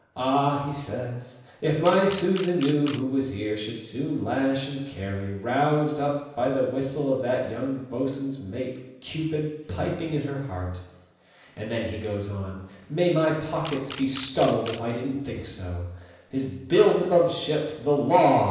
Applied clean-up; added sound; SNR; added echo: none; Camera; 16 dB; reverberation time 0.9 s.